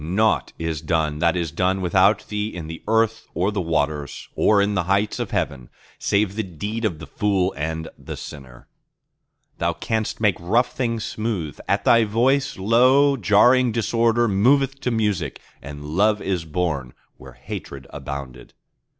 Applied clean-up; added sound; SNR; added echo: none; none; none; none.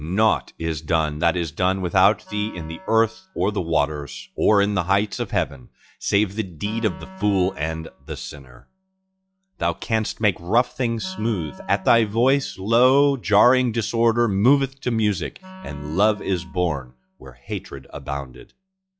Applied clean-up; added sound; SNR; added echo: classical method log-MMSE.